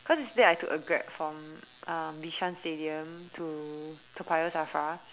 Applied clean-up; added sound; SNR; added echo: none; none; none; none.